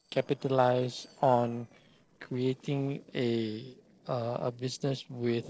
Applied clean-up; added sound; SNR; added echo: neural separator model SepFormer DNS4.